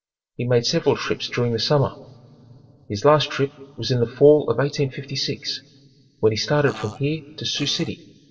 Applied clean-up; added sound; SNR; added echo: neural separator model SepFormer DNS4.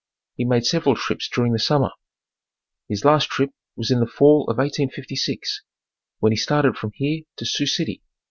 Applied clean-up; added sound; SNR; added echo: none; none; none; none.